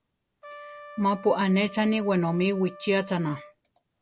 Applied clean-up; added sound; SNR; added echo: none; Trumpet; 19 dB; none.